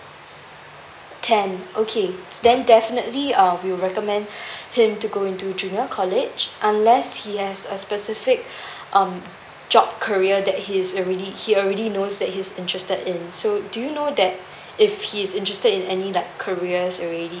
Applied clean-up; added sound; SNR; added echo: none; none; none; none.